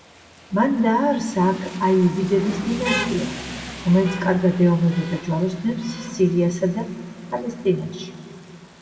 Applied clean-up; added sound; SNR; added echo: none; Rain; 14 dB; reverberation time 1.9 s.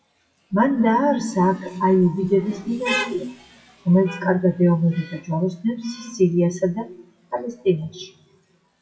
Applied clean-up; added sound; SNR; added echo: classical method WPE with log-MMSE.